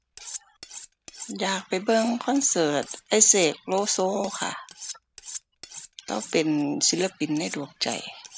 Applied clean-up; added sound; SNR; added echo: none; Cutlery, silverware; 16 dB; none.